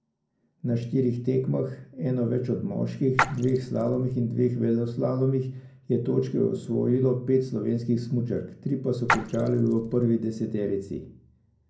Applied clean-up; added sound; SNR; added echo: none; Splash, splatter; 5 dB; reverberation time 0.6 s.